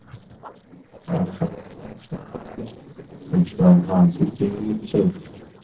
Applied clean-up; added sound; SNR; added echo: neural separator model SepFormer DNS4.